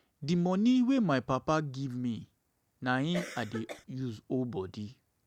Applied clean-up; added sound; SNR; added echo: none; Cough; 10 dB; none.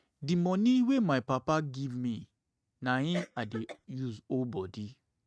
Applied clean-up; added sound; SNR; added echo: neural mask model RNNoise.